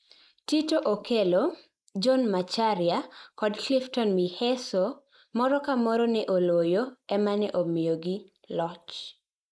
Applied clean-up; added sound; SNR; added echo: neural mask model Resemble Enhance denoiser.